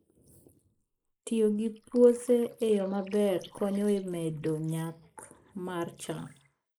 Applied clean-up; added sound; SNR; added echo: neural mask model Resemble Enhance denoiser.